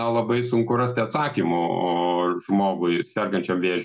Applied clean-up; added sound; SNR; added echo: none; none; none; none.